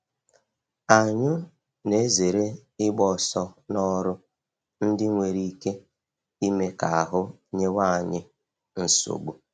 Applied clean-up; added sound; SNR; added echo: none; none; none; none.